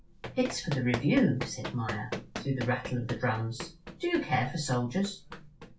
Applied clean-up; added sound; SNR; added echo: none; Run; 10 dB; reverberation time 0.2 s.